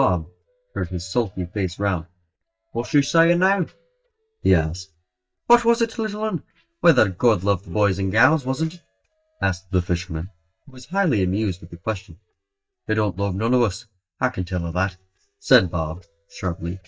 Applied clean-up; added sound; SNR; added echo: neural mask model DeepFilterNet 3.